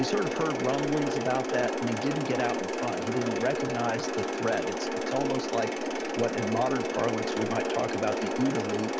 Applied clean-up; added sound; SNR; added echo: none; Mechanisms; 0 dB; none.